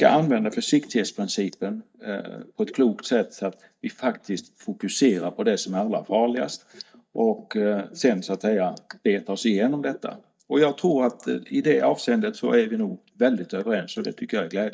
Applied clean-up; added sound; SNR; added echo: neural mask model DeepFilterNet 3.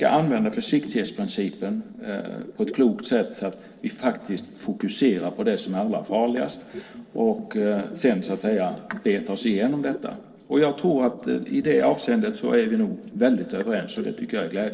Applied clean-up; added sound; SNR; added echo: neural separator model SepFormer DNS4.